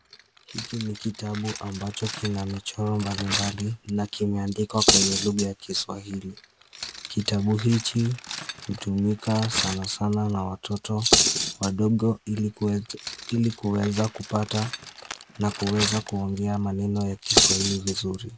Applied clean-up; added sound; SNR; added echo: none; Cutlery, silverware; 3 dB; none.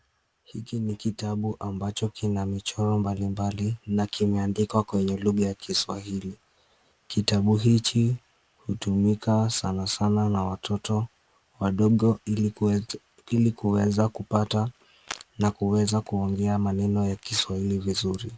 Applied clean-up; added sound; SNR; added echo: none; none; none; none.